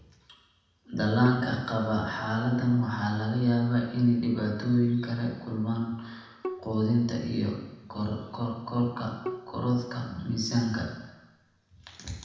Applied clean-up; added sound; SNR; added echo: none; Bowed string instrument; 16 dB; reverberation time 1.0 s.